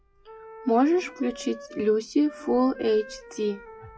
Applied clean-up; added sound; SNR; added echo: classical method WPE with log-MMSE.